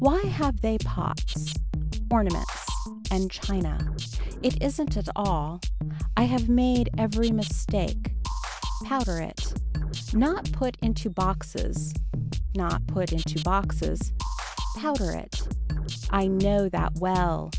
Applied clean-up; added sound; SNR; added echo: none; Drum kit; 0 dB; none.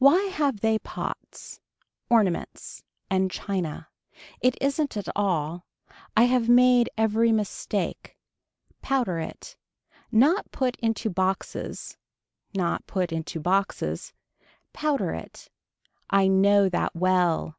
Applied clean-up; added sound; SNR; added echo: none; none; none; none.